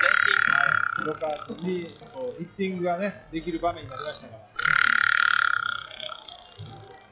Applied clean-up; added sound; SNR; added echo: classical method log-MMSE.